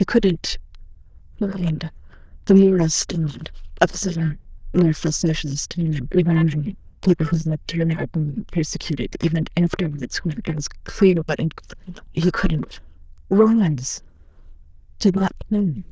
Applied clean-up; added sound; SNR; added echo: neural diffusion model UNIVERSE++.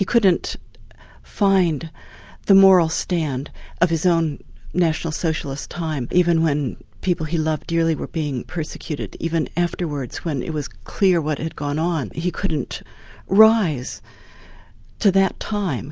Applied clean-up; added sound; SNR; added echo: none; none; none; none.